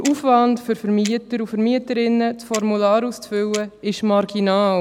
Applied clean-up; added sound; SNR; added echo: none; Clock; 20 dB; none.